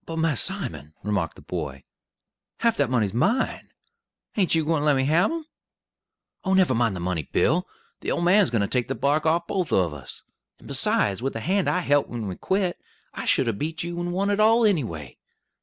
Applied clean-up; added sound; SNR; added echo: none; none; none; none.